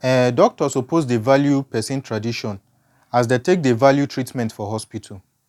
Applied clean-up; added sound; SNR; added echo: none; none; none; none.